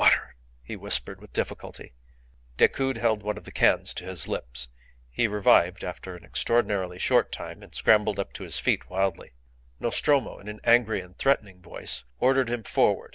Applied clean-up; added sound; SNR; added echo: none; none; none; none.